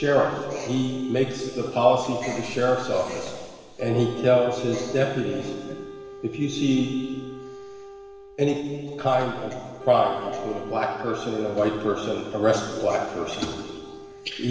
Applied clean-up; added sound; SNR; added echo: none; Wind instrument, woodwind instrument; 15 dB; reverberation time 1.6 s.